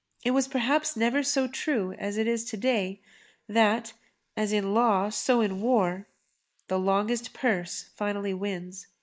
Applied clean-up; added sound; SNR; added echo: neural mask model Resemble Enhance denoiser.